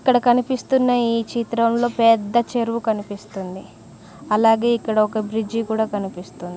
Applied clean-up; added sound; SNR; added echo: none; none; none; none.